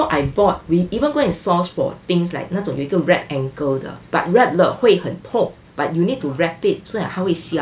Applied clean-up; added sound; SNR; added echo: none; none; none; none.